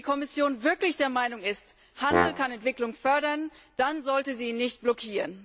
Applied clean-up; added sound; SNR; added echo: none; Brass instrument; 1 dB; none.